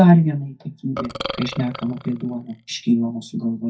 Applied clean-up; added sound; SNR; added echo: neural mask model DeepFilterNet 3.